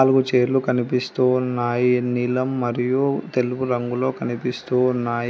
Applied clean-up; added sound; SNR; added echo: none; none; none; none.